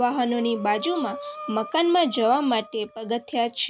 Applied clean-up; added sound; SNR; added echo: none; Breathing; 15 dB; none.